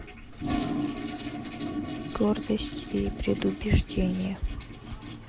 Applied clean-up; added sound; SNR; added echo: none; Toilet flush; 4 dB; none.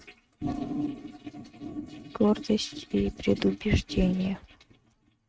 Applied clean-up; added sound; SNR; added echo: neural mask model RNNoise.